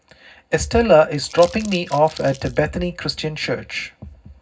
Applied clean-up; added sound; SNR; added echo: none; Crumpling, crinkling; 19 dB; reverberation time 0.4 s.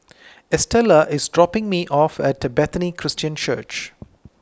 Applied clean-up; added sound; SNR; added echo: none; none; none; none.